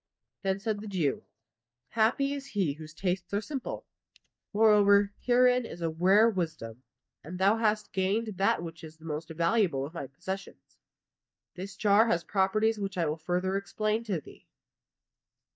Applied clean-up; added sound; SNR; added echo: neural mask model DeepFilterNet 3.